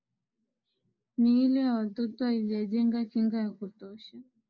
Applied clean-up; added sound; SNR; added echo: neural mask model Resemble Enhance denoiser.